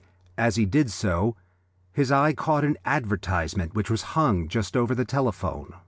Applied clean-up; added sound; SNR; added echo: none; none; none; none.